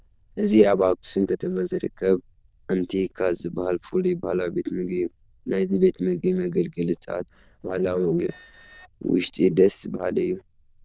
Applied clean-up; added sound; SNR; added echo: neural diffusion model UNIVERSE++.